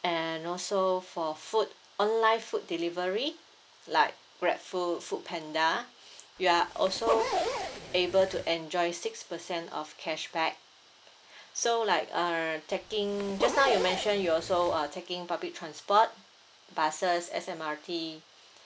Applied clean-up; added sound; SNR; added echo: none; Zipper (clothing); 4 dB; none.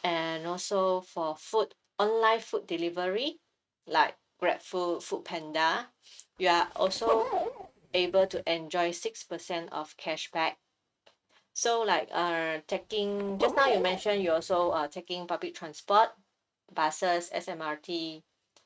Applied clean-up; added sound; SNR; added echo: neural mask model RNNoise.